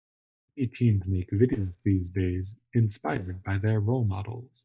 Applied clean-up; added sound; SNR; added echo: neural mask model DeepFilterNet 3.